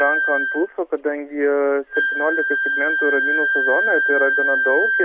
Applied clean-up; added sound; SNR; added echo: none; Wind instrument, woodwind instrument; -2 dB; none.